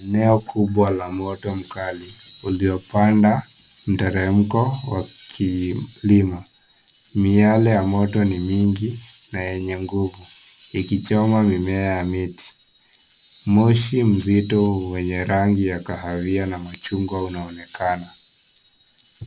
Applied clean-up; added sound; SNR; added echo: none; Screech; 17 dB; none.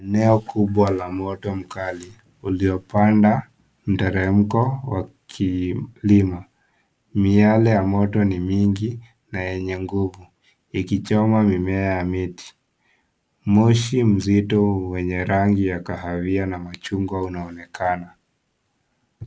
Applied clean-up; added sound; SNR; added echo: none; none; none; none.